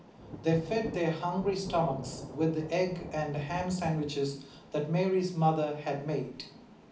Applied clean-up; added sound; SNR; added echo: none; Thunder / Rain; 15 dB; reverberation time 0.4 s.